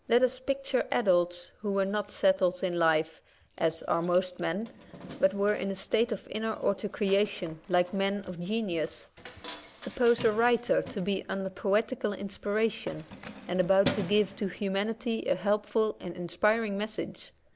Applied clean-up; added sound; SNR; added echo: none; Keys jangling; 17 dB; none.